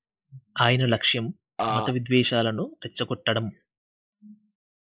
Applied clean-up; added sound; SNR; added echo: neural mask model Resemble Enhance denoiser.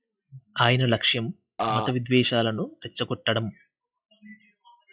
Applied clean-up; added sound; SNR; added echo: classical method log-MMSE.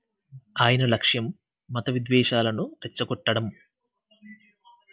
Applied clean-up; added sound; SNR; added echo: none; none; none; none.